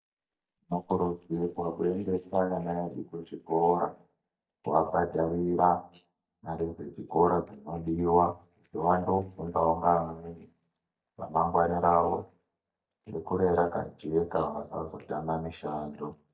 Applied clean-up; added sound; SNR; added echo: neural mask model DeepFilterNet 3.